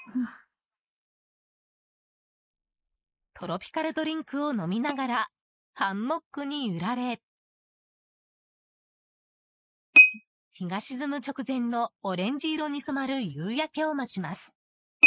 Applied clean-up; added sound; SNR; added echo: neural mask model Resemble Enhance denoiser.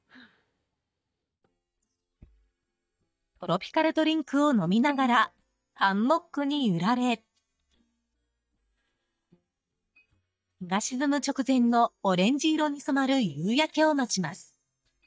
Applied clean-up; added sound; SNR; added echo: neural mask model DeepFilterNet 3.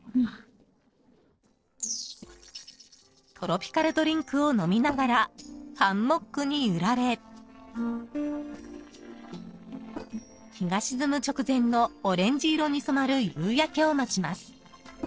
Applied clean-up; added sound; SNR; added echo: neural separator model SepFormer DNS4.